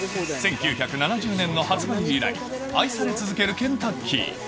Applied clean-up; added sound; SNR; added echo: none; none; none; none.